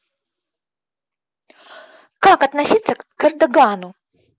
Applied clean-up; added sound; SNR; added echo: none; none; none; none.